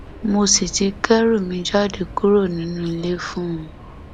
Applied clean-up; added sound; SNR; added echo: none; Subway, metro, underground; 17 dB; none.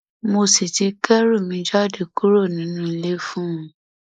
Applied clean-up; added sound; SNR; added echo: neural mask model Resemble Enhance denoiser.